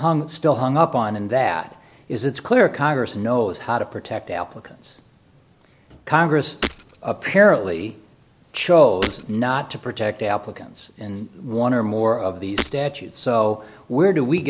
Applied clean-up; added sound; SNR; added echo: none; Shatter; 10 dB; none.